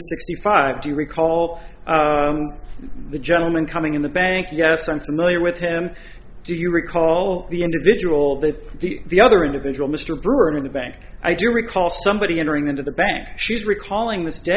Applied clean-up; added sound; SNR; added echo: none; none; none; none.